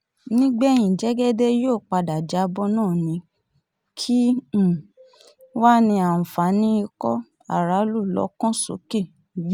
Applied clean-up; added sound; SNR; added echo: none; none; none; none.